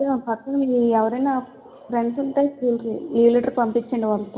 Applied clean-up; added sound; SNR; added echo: none; none; none; reverberation time 1.4 s.